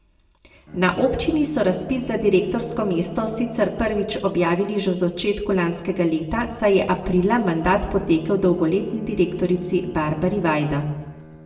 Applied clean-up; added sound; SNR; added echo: none; Bowed string instrument; 16 dB; reverberation time 0.9 s.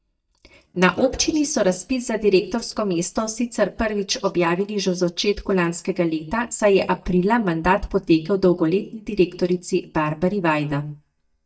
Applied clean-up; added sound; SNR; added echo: neural mask model DeepFilterNet 3.